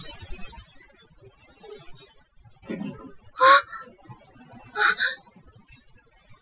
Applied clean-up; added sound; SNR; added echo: classical method Wiener filter.